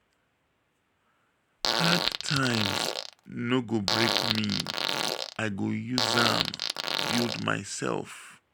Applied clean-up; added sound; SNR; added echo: none; Fart; -2 dB; none.